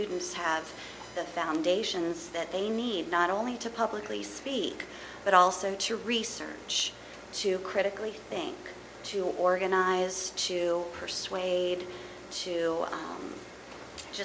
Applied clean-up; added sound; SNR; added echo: none; none; none; none.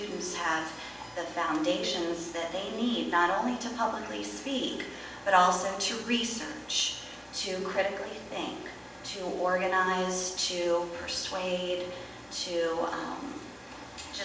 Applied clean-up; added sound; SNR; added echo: none; none; none; reverberation time 0.9 s.